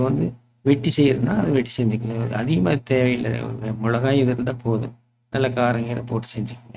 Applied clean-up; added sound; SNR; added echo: neural mask model RNNoise.